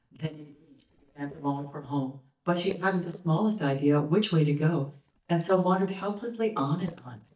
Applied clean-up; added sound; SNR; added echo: neural mask model DeepFilterNet 3.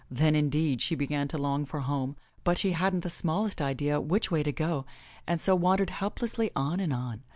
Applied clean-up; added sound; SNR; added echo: none; none; none; none.